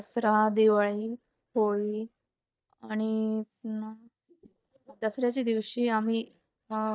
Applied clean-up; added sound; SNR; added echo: neural mask model DeepFilterNet 3.